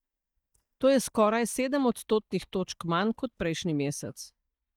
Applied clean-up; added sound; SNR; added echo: neural mask model DeepFilterNet 3.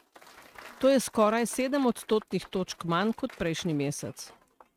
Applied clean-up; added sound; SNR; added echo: neural mask model RNNoise.